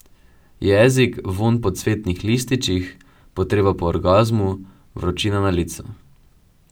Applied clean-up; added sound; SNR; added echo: none; none; none; none.